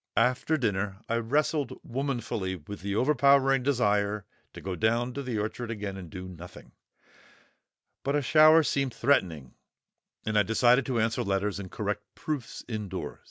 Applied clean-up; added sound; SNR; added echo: none; none; none; none.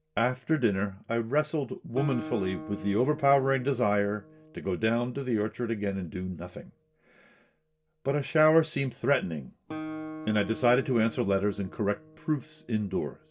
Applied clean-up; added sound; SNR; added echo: none; Guitar; 16 dB; reverberation time 0.2 s.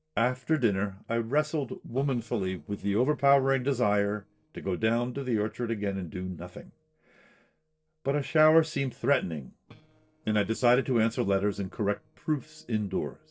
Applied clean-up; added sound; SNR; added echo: neural separator model SepFormer DNS4.